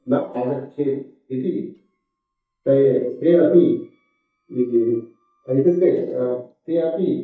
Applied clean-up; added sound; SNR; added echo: neural mask model DeepFilterNet 3.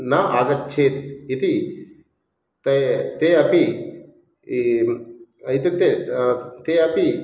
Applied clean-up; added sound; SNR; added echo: none; none; none; none.